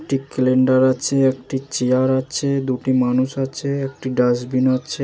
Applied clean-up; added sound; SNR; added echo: none; none; none; none.